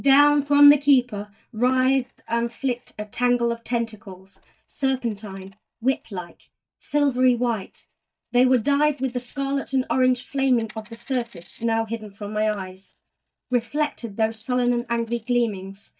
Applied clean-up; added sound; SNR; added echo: neural mask model DeepFilterNet 3.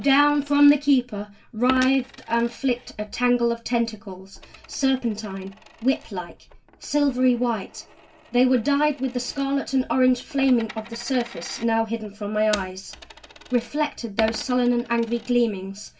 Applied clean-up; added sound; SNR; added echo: none; Coin (dropping); 19 dB; reverberation time 0.2 s.